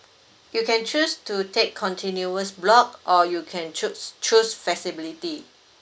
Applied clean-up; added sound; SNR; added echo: none; none; none; none.